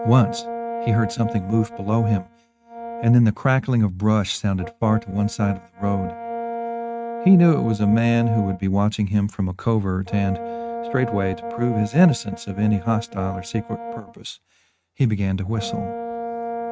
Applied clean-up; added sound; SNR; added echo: neural mask model RNNoise.